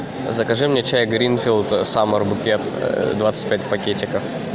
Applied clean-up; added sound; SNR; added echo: none; none; none; none.